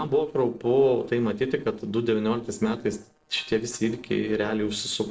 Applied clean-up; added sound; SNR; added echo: neural separator model SepFormer DNS4.